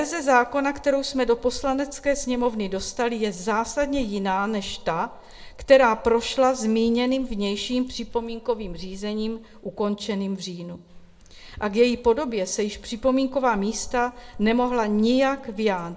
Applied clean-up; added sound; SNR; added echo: none; Dog; 17 dB; reverberation time 0.3 s.